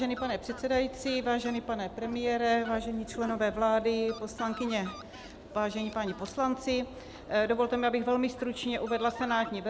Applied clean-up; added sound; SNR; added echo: none; Fowl; 16 dB; none.